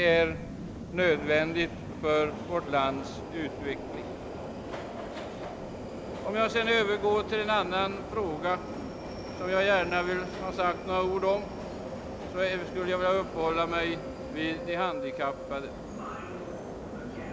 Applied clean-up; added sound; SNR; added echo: none; Subway, metro, underground; 7 dB; none.